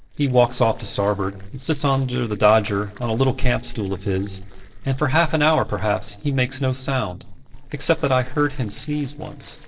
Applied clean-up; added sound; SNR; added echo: neural separator model SepFormer DNS4.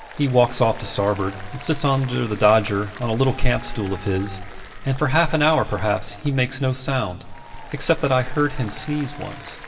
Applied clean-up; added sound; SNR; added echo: none; Applause; 19 dB; reverberation time 1.6 s.